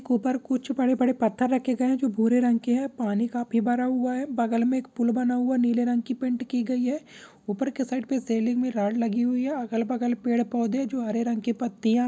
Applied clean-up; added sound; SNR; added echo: none; none; none; none.